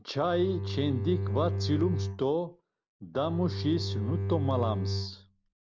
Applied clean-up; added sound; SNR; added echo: none; Bowed string instrument; 2 dB; none.